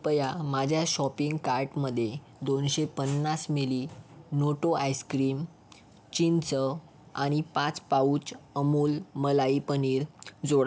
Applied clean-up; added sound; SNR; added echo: none; none; none; none.